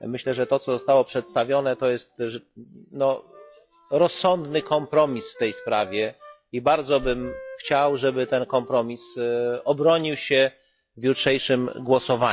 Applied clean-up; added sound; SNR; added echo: classical method log-MMSE.